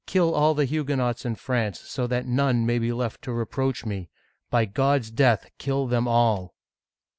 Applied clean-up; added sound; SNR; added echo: none; none; none; none.